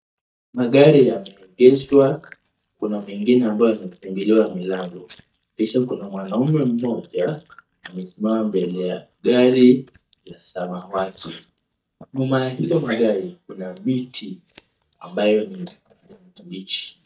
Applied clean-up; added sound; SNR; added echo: neural mask model DeepFilterNet 3.